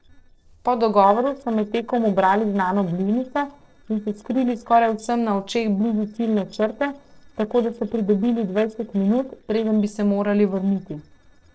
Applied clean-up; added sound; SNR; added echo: neural separator model SepFormer DNS4.